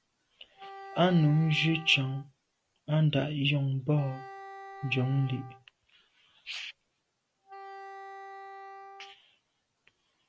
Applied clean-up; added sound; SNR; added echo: none; Wind instrument, woodwind instrument; 16 dB; none.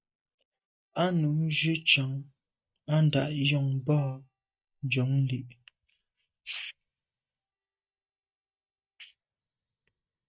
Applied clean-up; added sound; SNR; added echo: neural mask model DeepFilterNet 3.